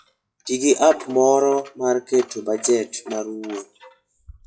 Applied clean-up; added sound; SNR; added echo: classical method WPE with log-MMSE.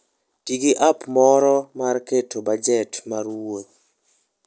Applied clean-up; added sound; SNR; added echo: none; none; none; none.